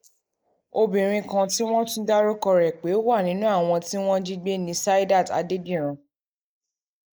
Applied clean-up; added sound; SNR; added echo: neural mask model Resemble Enhance denoiser.